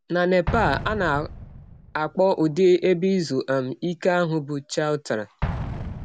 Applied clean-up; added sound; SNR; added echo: none; Explosion; 11 dB; none.